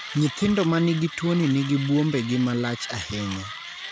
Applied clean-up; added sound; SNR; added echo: none; Mechanisms; 13 dB; none.